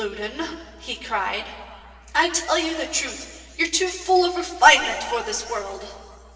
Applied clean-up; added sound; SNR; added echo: none; none; none; reverberation time 2.5 s.